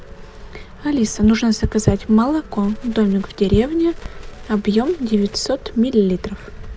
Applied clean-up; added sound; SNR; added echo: none; Crackle; 17 dB; none.